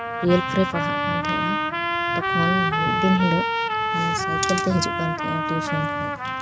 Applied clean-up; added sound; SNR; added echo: none; Trumpet; -1 dB; none.